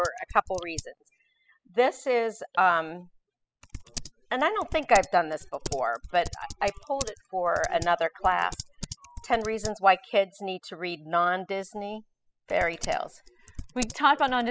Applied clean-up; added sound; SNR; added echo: classical method spectral subtraction.